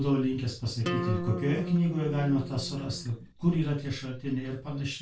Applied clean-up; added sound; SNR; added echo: none; Acoustic guitar; 6 dB; reverberation time 0.2 s.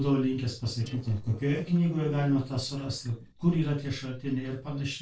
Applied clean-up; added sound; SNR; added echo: neural separator model SepFormer DNS4.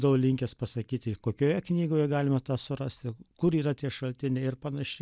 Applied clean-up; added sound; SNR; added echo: none; none; none; none.